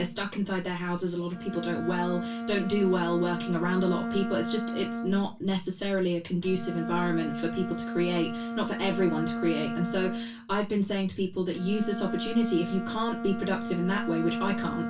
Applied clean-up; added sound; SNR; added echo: none; Bowed string instrument; 5 dB; reverberation time 0.2 s.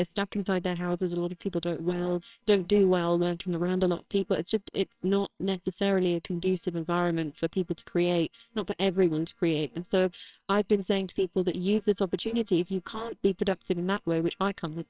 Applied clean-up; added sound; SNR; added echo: neural separator model SepFormer WHAMR!.